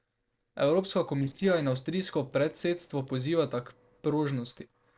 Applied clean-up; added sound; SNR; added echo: neural separator model SepFormer DNS4.